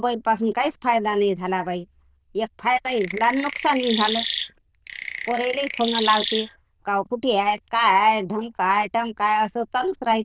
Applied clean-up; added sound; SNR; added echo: neural diffusion model UNIVERSE++.